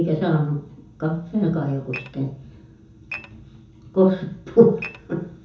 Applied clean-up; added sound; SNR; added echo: none; Dishes, pots, and pans / Glass; 13 dB; reverberation time 0.5 s.